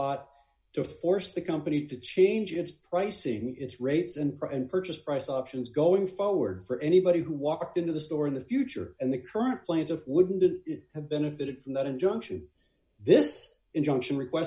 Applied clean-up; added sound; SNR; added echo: none; none; none; none.